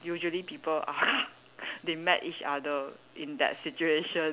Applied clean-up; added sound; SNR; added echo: none; none; none; none.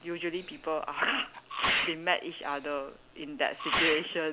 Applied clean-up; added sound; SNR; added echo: none; Sneeze; 2 dB; none.